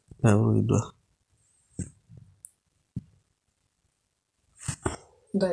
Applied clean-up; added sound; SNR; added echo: none; none; none; none.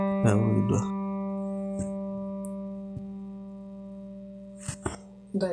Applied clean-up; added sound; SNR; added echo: none; Electric guitar; 1 dB; none.